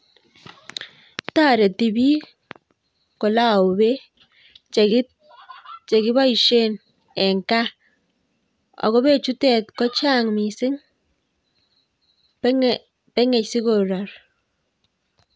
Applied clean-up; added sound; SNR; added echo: none; none; none; none.